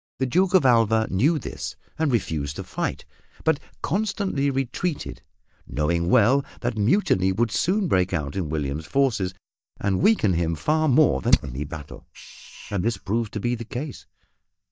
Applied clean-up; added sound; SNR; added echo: neural mask model DeepFilterNet 3.